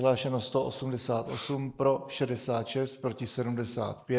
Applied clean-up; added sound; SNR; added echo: neural mask model Resemble Enhance denoiser.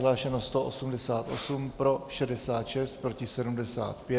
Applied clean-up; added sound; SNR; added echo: none; Breathing; 12 dB; none.